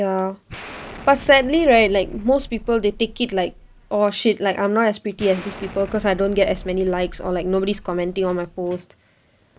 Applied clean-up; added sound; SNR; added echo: none; Explosion; 16 dB; none.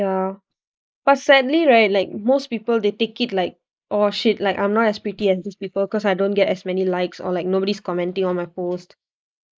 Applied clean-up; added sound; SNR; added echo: neural mask model Resemble Enhance denoiser.